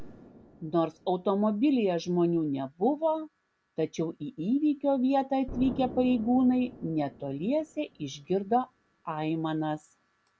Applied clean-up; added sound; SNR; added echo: none; Explosion; 19 dB; none.